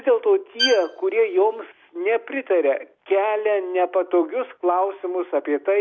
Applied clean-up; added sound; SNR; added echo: none; Bowed string instrument; 7 dB; none.